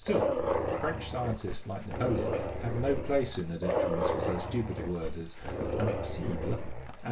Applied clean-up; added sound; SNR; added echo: none; Dog; -1 dB; reverberation time 0.2 s.